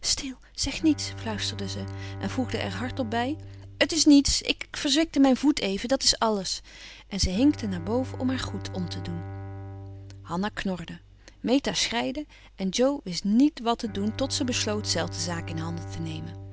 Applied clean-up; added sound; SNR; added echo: none; Bowed string instrument; 13 dB; none.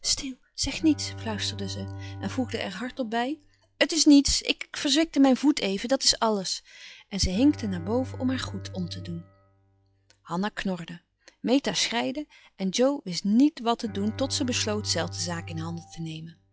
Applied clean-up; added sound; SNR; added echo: classical method log-MMSE.